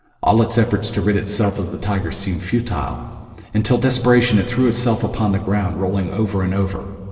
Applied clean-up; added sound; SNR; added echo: neural separator model SepFormer DNS4.